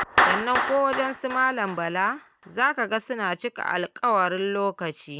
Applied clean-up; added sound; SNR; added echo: none; Clapping; 4 dB; none.